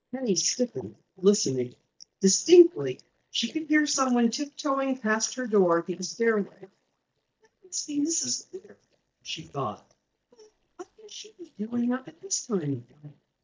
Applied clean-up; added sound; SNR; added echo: neural mask model DeepFilterNet 3.